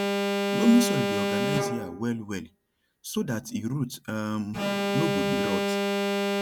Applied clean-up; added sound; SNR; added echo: none; Alarm; -1 dB; none.